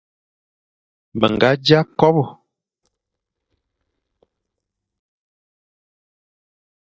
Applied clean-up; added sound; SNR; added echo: neural mask model DeepFilterNet 3.